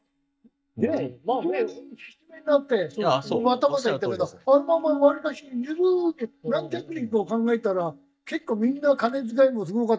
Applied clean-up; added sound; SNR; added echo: neural mask model DeepFilterNet 3.